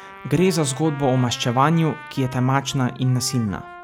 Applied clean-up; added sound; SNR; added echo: none; Trumpet; 18 dB; none.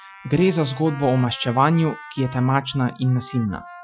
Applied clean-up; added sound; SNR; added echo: classical method Wiener filter.